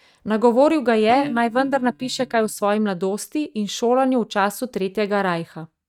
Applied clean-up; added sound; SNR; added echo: neural mask model DeepFilterNet 3.